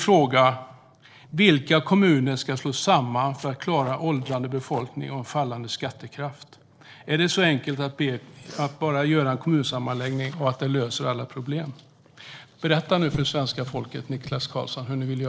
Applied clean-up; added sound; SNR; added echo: neural separator model SepFormer DNS4.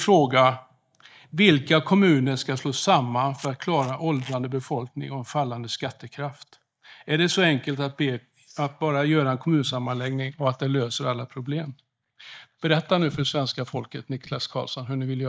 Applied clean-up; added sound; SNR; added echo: neural mask model DeepFilterNet 3.